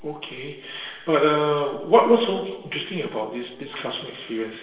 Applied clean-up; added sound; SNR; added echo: neural separator model SepFormer DNS4.